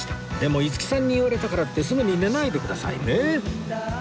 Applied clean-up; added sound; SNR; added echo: none; none; none; none.